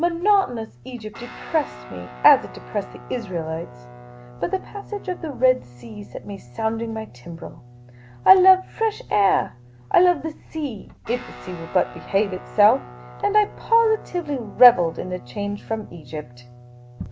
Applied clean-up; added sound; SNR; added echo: none; Guitar; 18 dB; none.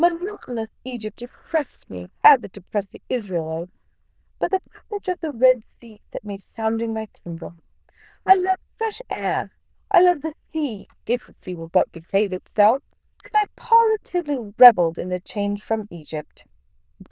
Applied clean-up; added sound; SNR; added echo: neural diffusion model UNIVERSE++.